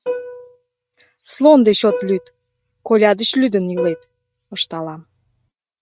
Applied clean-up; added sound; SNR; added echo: neural mask model RNNoise.